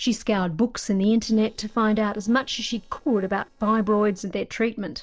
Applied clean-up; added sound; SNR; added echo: neural separator model SepFormer DNS4.